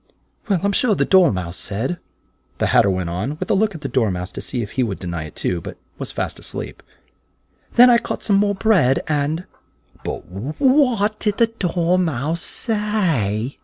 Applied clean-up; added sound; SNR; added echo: none; none; none; none.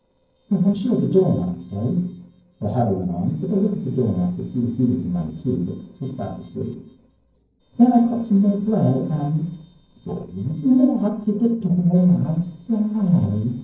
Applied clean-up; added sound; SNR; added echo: neural separator model SepFormer DNS4.